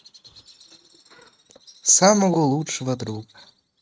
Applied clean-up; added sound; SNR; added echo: neural mask model RNNoise.